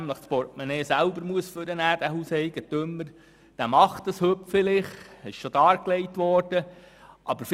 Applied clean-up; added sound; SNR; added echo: none; none; none; none.